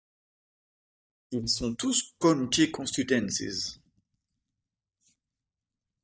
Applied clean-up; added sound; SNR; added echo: neural mask model DeepFilterNet 3.